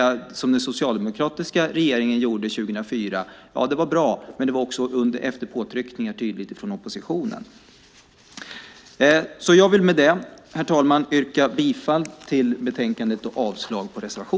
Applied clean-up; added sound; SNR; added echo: none; none; none; none.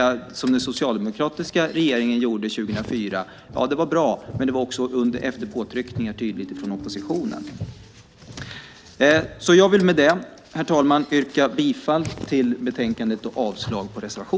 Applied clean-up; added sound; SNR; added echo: none; Car; 16 dB; none.